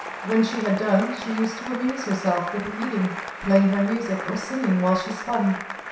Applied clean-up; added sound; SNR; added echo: none; Applause / Cheering; 10 dB; reverberation time 0.7 s.